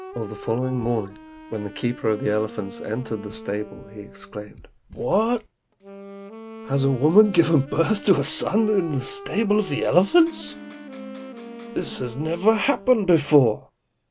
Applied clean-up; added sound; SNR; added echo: none; Electric guitar + Wind instrument, woodwind instrument; 16 dB; none.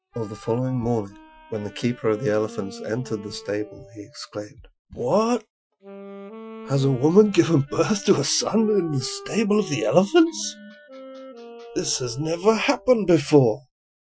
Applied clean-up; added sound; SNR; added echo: classical method Wiener filter.